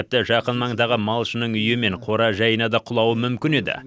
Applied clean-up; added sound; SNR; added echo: none; none; none; none.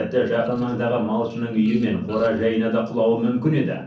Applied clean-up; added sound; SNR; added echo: neural separator model SepFormer DNS4.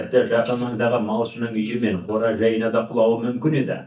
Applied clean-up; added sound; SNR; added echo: neural mask model DeepFilterNet 3.